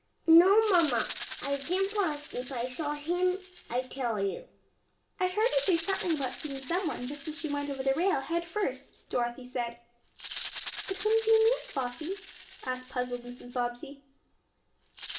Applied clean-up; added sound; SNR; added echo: none; Rattle (instrument); 5 dB; reverberation time 0.3 s.